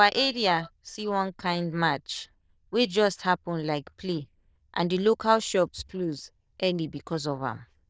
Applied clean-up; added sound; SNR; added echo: neural diffusion model UNIVERSE++.